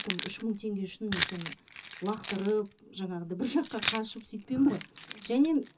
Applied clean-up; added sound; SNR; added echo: none; Keys jangling; -1 dB; reverberation time 0.2 s.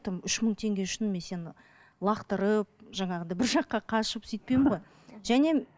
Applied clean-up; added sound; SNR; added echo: none; none; none; none.